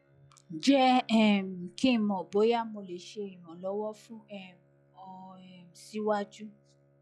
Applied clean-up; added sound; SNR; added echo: classical method log-MMSE.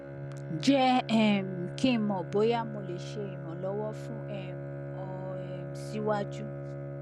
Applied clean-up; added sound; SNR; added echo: none; Bowed string instrument; 7 dB; none.